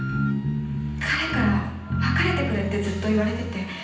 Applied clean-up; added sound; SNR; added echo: none; Wind instrument, woodwind instrument; 16 dB; reverberation time 0.9 s.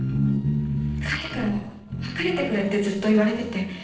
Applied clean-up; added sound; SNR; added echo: neural separator model SepFormer DNS4.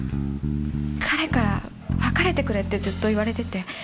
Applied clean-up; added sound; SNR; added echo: none; none; none; none.